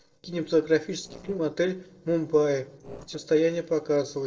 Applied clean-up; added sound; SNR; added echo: neural separator model SepFormer DNS4.